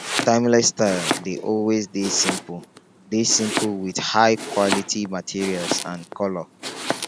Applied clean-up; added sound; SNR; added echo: none; Domestic sounds, home sounds; 7 dB; none.